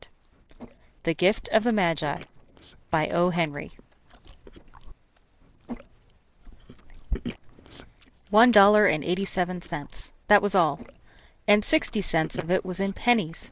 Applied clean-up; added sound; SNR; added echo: neural separator model SepFormer DNS4.